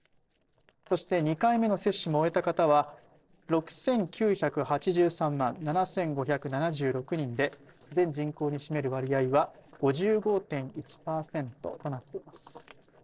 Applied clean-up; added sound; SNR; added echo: neural separator model SepFormer DNS4.